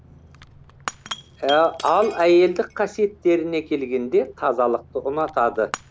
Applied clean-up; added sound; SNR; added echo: none; Shatter / Crushing; 18 dB; none.